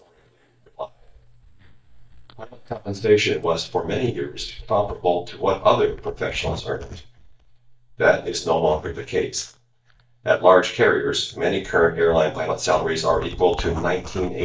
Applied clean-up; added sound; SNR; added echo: neural mask model DeepFilterNet 3.